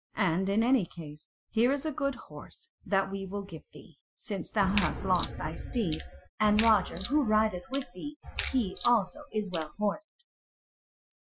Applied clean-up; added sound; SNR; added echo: classical method Wiener filter.